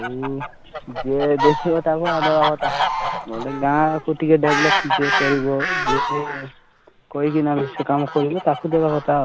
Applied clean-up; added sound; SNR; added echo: none; Fowl; 4 dB; none.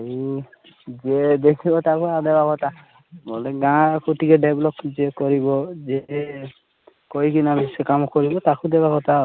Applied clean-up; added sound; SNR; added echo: none; none; none; none.